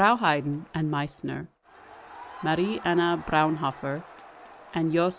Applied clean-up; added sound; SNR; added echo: none; Crowd; 19 dB; none.